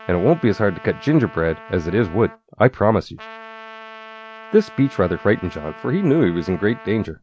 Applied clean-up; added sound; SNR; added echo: none; Trumpet; 19 dB; none.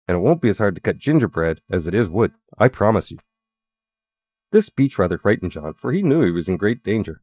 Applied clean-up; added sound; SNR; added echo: neural mask model DeepFilterNet 3.